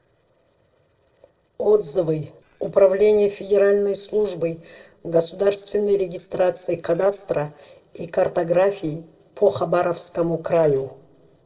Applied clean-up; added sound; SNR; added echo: neural separator model SepFormer DNS4.